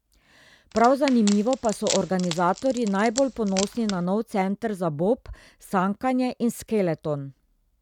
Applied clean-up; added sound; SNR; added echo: none; Wood; 12 dB; none.